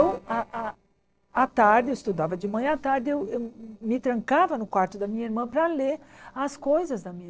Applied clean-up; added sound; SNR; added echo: neural separator model SepFormer DNS4.